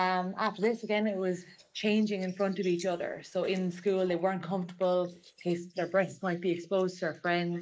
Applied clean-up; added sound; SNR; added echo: neural mask model Resemble Enhance denoiser.